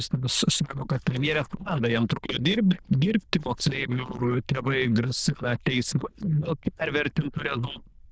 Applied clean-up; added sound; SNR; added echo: neural diffusion model UNIVERSE++.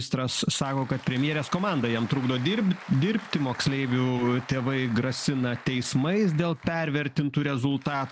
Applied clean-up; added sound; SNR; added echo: none; Applause; 19 dB; none.